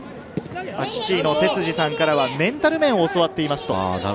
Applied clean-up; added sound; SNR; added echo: none; none; none; none.